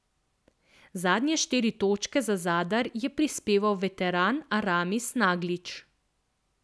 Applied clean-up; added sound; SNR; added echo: none; none; none; none.